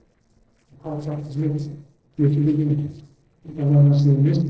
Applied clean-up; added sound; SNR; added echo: neural separator model SepFormer DNS4.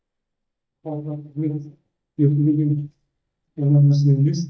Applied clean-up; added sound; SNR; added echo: neural mask model DeepFilterNet 3.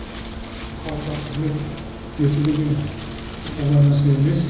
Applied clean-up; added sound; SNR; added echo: none; Wind; 11 dB; reverberation time 1.0 s.